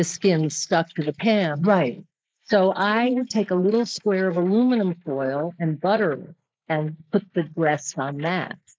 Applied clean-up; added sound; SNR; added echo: neural mask model Resemble Enhance denoiser.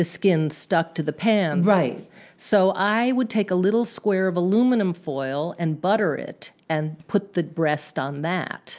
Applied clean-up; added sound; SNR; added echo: none; none; none; none.